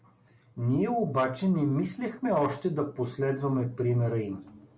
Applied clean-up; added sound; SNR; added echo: none; none; none; none.